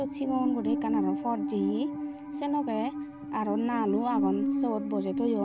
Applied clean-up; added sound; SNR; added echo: none; Musical instrument; 0 dB; none.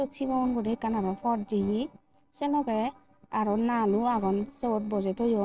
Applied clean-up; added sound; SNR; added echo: neural separator model SepFormer DNS4.